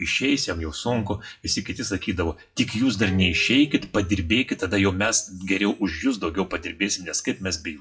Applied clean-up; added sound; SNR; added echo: classical method WPE with log-MMSE.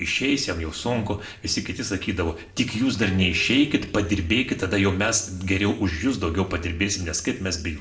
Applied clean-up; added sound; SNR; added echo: neural separator model SepFormer DNS4.